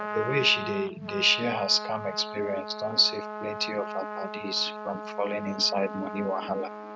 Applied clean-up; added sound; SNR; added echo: none; Trumpet; 7 dB; none.